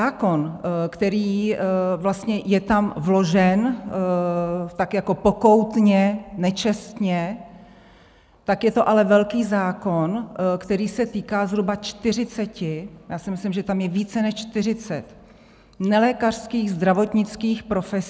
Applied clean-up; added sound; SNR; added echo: none; none; none; none.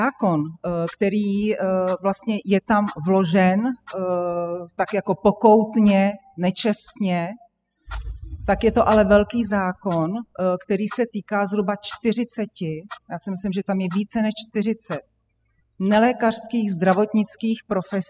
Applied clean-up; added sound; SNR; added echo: classical method spectral subtraction.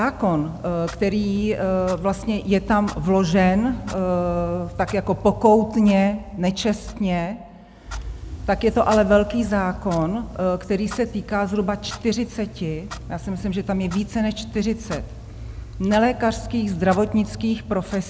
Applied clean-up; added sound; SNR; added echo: none; Clock; 13 dB; none.